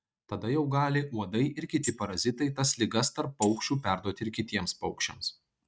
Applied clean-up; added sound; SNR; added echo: neural mask model RNNoise.